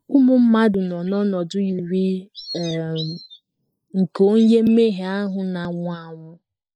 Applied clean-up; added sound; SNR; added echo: neural mask model Resemble Enhance denoiser.